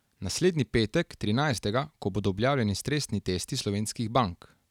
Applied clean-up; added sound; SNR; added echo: none; none; none; none.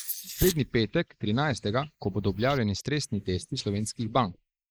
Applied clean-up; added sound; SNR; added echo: neural mask model Resemble Enhance denoiser.